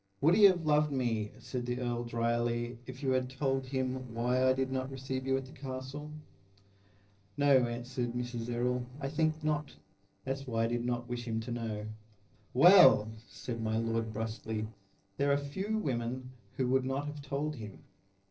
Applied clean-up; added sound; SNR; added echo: neural separator model SepFormer DNS4.